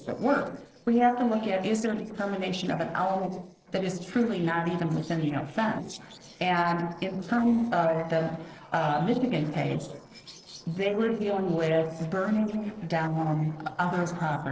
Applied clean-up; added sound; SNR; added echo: neural separator model SepFormer DNS4.